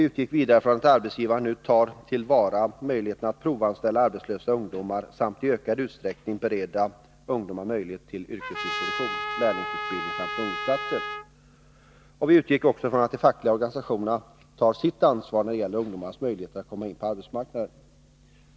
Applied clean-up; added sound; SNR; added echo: none; Trumpet; 6 dB; none.